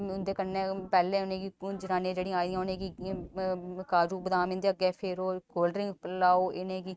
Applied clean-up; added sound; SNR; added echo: neural mask model RNNoise.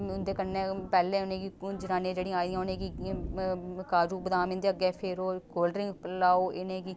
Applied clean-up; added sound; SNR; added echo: none; Thunder; 14 dB; none.